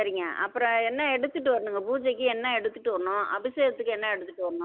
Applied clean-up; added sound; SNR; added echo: none; none; none; none.